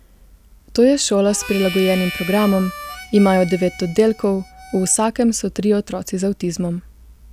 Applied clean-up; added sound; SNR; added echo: none; Harmonica; 13 dB; none.